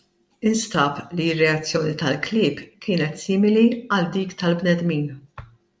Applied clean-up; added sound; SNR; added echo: none; none; none; none.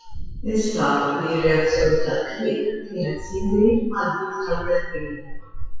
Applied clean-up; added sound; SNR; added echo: classical method WPE with log-MMSE.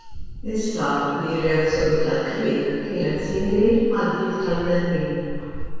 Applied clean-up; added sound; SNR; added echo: none; Meow; 8 dB; reverberation time 2.2 s.